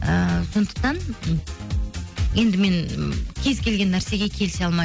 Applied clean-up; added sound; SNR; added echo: none; none; none; none.